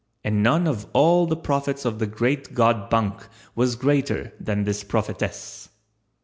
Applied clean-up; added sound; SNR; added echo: none; none; none; none.